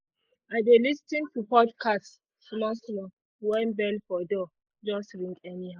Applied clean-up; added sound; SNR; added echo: neural mask model Resemble Enhance denoiser.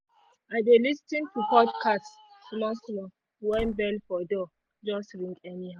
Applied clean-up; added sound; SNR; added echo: none; Slam / Wood; 17 dB; none.